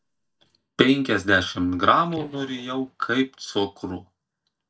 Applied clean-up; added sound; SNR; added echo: neural mask model DeepFilterNet 3.